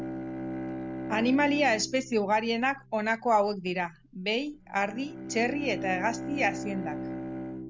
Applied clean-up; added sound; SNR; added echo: none; Bowed string instrument; 8 dB; none.